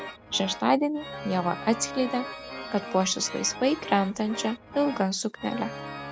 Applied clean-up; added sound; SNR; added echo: none; Organ; 11 dB; none.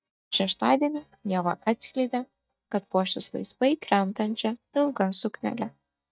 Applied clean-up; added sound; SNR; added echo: neural mask model DeepFilterNet 3.